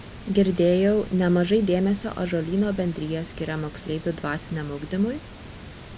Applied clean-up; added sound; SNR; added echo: none; Water; 16 dB; none.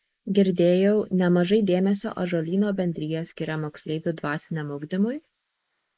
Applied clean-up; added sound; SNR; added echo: neural mask model Resemble Enhance denoiser.